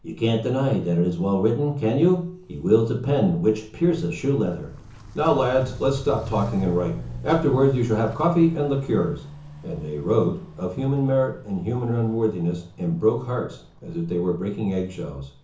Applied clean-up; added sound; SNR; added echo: none; Walk, footsteps; 17 dB; reverberation time 0.7 s.